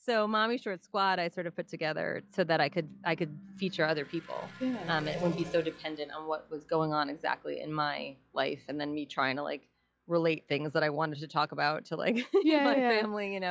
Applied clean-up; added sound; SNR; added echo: classical method log-MMSE.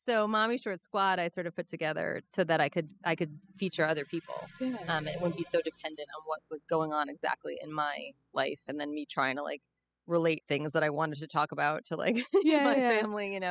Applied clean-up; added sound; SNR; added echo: classical method spectral subtraction.